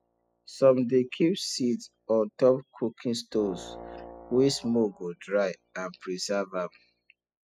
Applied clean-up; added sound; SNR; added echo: classical method spectral subtraction.